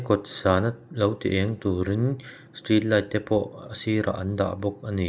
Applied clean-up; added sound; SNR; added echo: none; none; none; none.